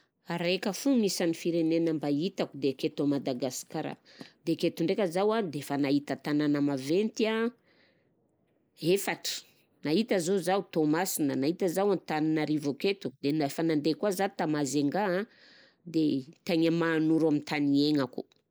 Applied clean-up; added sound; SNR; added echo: neural mask model Resemble Enhance denoiser.